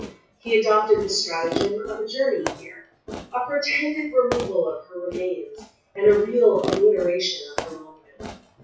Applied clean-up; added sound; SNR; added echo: classical method WPE with log-MMSE.